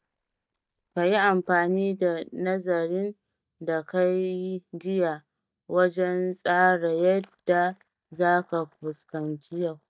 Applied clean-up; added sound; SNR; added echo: neural mask model DeepFilterNet 3.